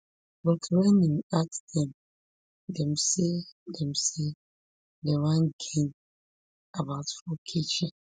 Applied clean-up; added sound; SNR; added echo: none; none; none; none.